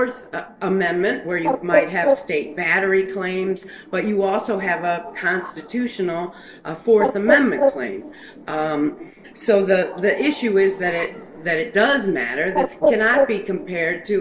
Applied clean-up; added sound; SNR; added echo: neural separator model SepFormer DNS4.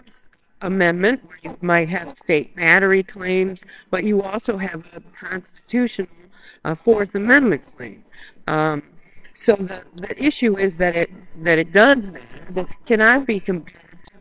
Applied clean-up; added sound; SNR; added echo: neural separator model SepFormer WHAMR!.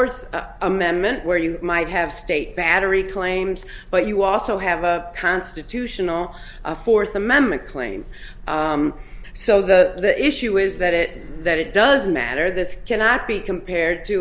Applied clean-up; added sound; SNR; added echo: none; none; none; none.